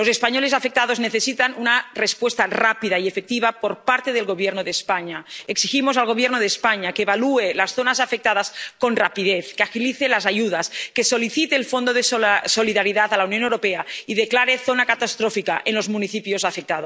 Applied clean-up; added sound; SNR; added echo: none; none; none; none.